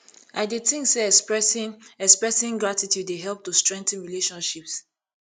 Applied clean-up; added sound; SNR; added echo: none; none; none; none.